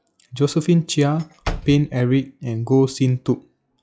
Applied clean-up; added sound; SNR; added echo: classical method log-MMSE.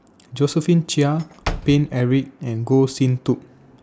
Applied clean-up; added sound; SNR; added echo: none; Slam / Wood; 13 dB; none.